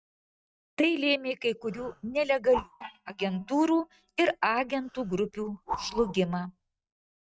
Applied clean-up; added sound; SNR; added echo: neural mask model RNNoise.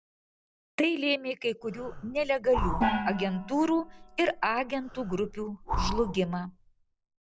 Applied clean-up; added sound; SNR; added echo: none; Gong + Breathing; 4 dB; none.